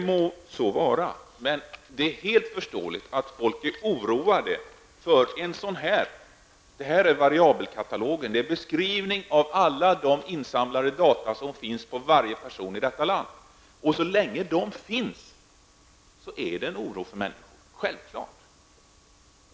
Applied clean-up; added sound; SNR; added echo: none; none; none; none.